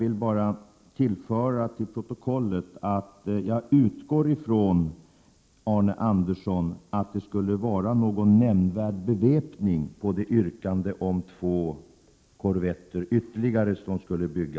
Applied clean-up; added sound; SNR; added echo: none; none; none; none.